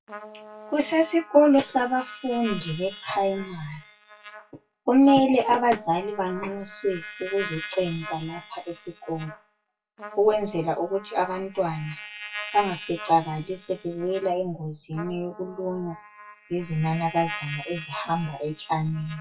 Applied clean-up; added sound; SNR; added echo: classical method WPE with log-MMSE.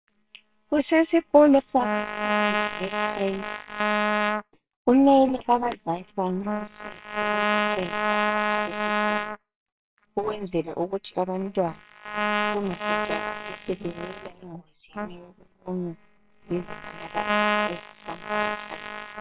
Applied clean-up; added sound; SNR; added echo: neural separator model SepFormer WHAMR!.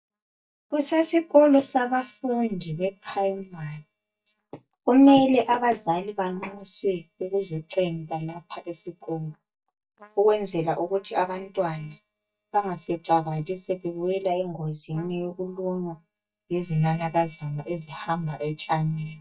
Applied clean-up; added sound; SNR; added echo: neural mask model DeepFilterNet 3.